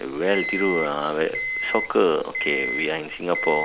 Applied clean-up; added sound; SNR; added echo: none; Alarm; 6 dB; none.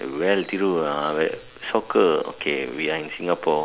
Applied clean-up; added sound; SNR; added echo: none; none; none; none.